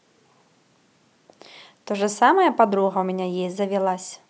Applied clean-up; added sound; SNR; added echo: none; none; none; none.